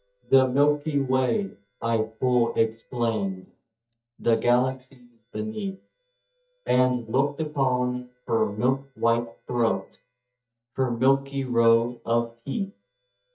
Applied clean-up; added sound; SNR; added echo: neural mask model DeepFilterNet 3.